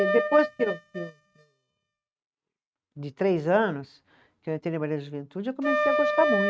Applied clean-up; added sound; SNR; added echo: neural mask model RNNoise.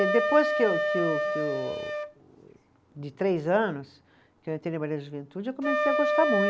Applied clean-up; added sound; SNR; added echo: none; Wind instrument, woodwind instrument; 0 dB; none.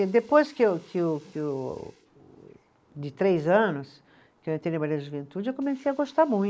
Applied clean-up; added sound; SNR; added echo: neural mask model Resemble Enhance denoiser.